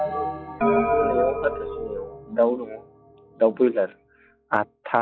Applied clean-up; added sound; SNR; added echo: classical method log-MMSE.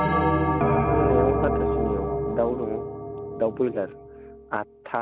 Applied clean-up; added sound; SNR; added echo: none; Bell; -4 dB; none.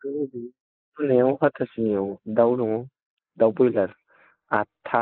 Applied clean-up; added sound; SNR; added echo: neural mask model Resemble Enhance denoiser.